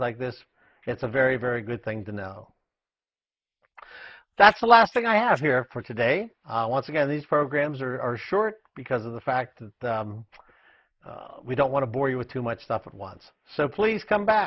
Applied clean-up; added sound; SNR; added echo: neural mask model Resemble Enhance denoiser.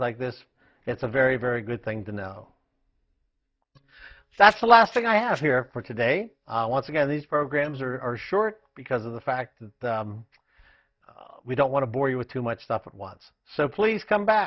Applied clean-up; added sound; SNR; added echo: neural mask model DeepFilterNet 3.